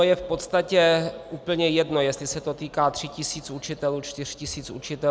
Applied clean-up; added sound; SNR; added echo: none; none; none; none.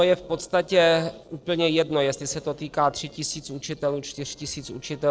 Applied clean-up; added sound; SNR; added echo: neural separator model SepFormer DNS4.